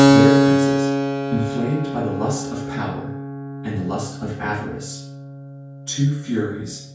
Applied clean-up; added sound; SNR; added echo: none; Keyboard (musical); -5 dB; reverberation time 0.5 s.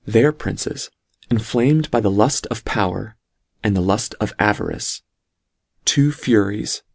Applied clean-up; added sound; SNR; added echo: none; none; none; none.